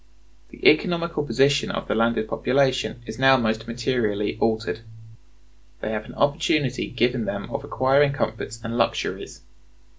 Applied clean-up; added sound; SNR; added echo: none; Bass guitar; 18 dB; none.